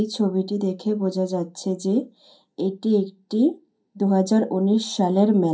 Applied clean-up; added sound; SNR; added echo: none; none; none; reverberation time 0.3 s.